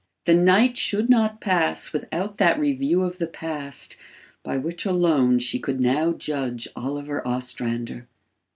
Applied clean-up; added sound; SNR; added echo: none; none; none; none.